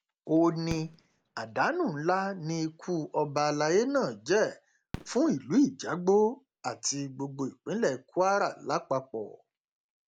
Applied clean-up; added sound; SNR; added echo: none; Fireworks; 20 dB; none.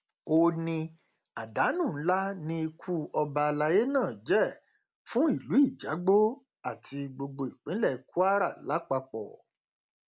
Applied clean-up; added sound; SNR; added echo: none; none; none; none.